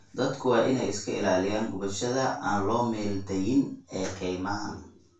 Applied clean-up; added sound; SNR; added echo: none; none; none; reverberation time 0.3 s.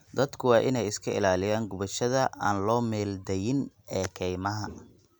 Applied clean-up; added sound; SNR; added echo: none; none; none; none.